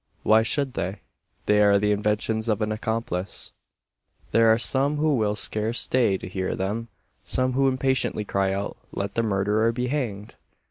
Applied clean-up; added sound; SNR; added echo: none; none; none; none.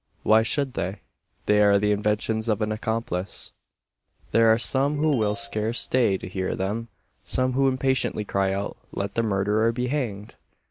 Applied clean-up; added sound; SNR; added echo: none; Ringtone; 19 dB; none.